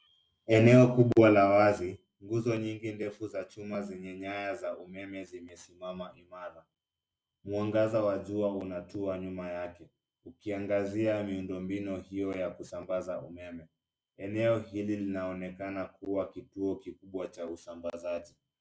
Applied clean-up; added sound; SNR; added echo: none; none; none; none.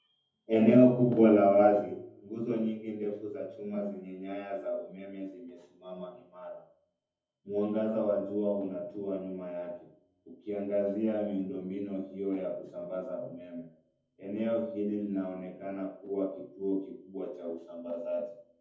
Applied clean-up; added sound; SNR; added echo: none; none; none; reverberation time 0.6 s.